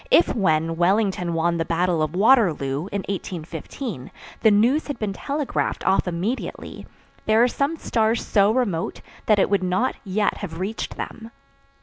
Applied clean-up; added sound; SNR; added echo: none; none; none; none.